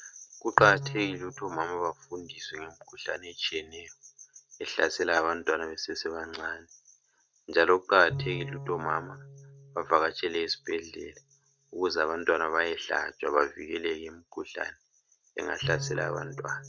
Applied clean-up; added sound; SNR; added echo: neural mask model RNNoise.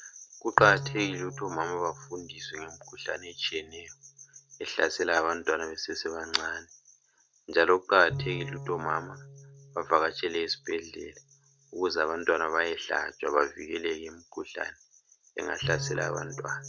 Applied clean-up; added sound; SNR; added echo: none; Bowed string instrument; 14 dB; none.